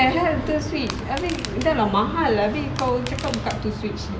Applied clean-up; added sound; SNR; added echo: none; Crushing; 15 dB; none.